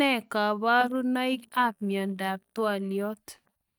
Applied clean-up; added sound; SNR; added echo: neural mask model DeepFilterNet 3.